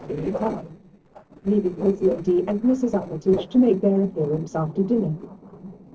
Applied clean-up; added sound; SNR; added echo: neural separator model SepFormer DNS4.